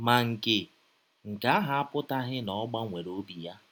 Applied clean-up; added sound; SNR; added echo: none; none; none; none.